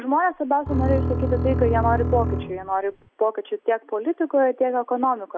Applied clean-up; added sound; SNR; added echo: none; Bowed string instrument; 2 dB; none.